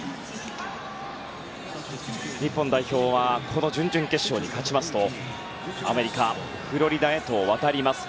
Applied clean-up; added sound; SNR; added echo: none; none; none; none.